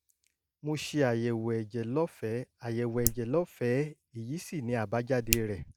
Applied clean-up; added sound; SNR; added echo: neural mask model Resemble Enhance denoiser.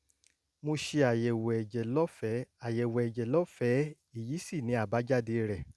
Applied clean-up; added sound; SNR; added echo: none; none; none; none.